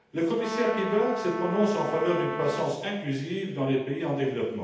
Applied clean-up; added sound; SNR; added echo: none; Brass instrument; 7 dB; reverberation time 0.8 s.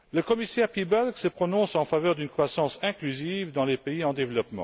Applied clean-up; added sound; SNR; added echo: none; none; none; none.